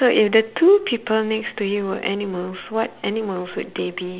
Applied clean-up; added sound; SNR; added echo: none; none; none; none.